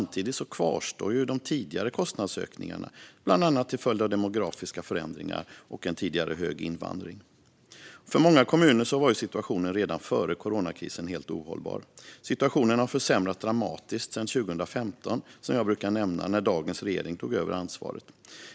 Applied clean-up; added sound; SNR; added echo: none; none; none; none.